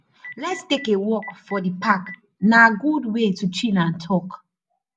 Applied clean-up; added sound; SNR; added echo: none; Telephone; 19 dB; none.